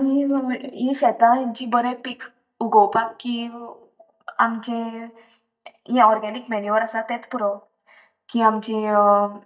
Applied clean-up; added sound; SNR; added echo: neural mask model DeepFilterNet 3.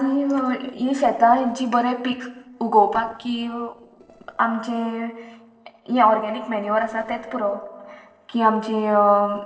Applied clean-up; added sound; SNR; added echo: neural separator model SepFormer DNS4.